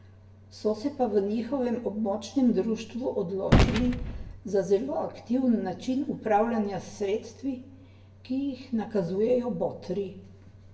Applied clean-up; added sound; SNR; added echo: none; Gunshot, gunfire; 0 dB; reverberation time 0.6 s.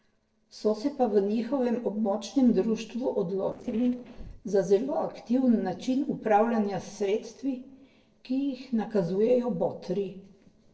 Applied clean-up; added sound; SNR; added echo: neural separator model SepFormer DNS4.